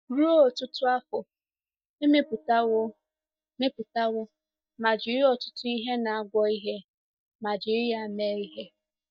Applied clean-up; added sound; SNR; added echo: neural mask model DeepFilterNet 3.